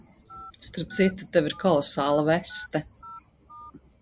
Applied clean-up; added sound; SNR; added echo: none; Telephone; 20 dB; none.